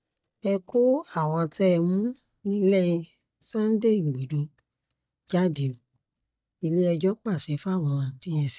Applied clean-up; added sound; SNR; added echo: neural mask model DeepFilterNet 3.